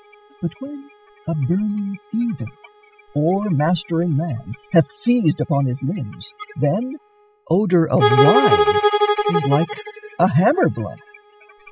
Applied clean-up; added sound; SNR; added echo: classical method spectral subtraction.